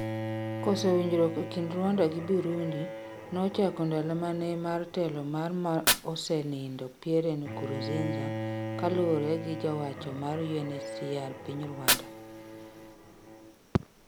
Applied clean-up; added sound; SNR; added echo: none; Bowed string instrument + Fire; 5 dB; none.